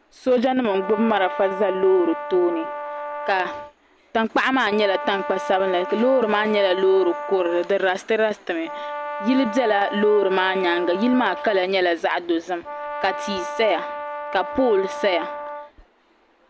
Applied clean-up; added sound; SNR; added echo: none; Brass instrument; 10 dB; none.